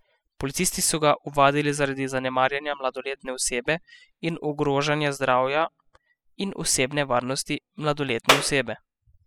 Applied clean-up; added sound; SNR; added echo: classical method spectral subtraction.